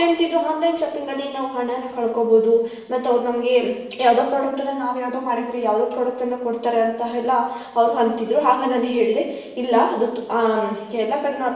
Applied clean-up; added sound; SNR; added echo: none; none; none; reverberation time 0.9 s.